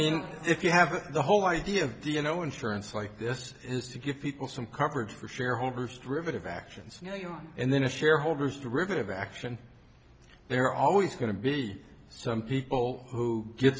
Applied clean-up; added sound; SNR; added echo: none; none; none; none.